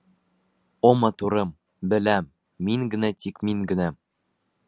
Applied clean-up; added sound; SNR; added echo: none; none; none; none.